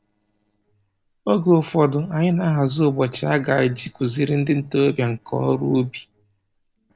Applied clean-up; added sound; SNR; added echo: neural separator model SepFormer DNS4.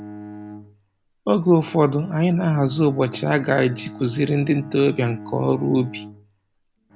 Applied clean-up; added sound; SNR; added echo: none; Bowed string instrument; 17 dB; none.